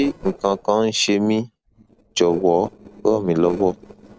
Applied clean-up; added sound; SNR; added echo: neural separator model SepFormer DNS4.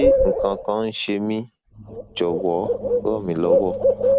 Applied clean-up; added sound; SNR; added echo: none; Bird; -3 dB; none.